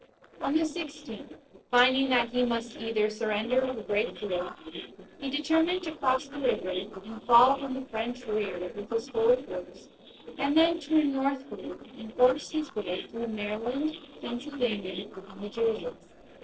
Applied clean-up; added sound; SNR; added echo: neural separator model SepFormer DNS4.